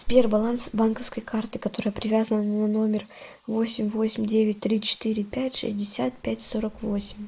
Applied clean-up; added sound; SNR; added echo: neural mask model Resemble Enhance denoiser.